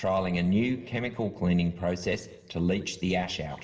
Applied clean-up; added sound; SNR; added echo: none; none; none; reverberation time 2.6 s.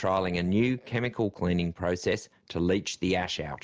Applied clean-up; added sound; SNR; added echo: none; none; none; none.